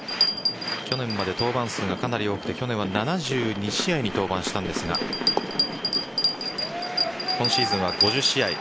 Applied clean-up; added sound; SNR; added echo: none; Bell; 3 dB; none.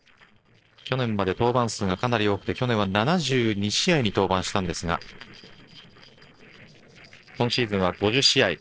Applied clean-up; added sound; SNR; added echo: neural separator model SepFormer DNS4.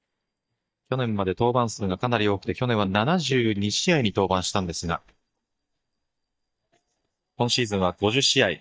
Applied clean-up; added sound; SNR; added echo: neural mask model DeepFilterNet 3.